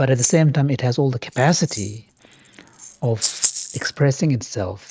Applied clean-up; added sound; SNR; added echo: neural mask model RNNoise.